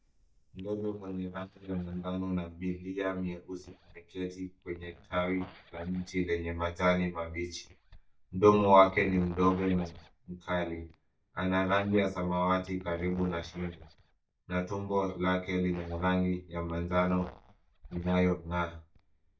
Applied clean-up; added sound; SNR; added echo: neural mask model DeepFilterNet 3.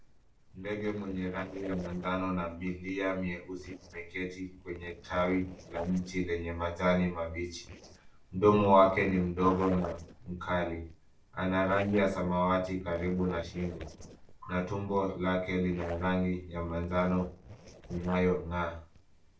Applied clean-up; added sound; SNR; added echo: neural separator model SepFormer DNS4.